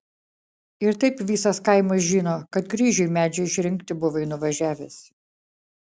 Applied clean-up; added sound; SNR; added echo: none; none; none; none.